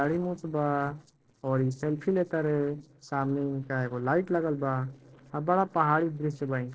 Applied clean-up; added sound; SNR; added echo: neural separator model SepFormer DNS4.